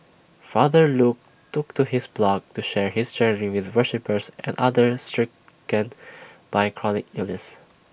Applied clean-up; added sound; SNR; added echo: none; none; none; none.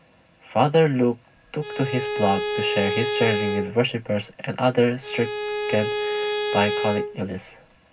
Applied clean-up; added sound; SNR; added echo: none; Bowed string instrument; 3 dB; reverberation time 0.4 s.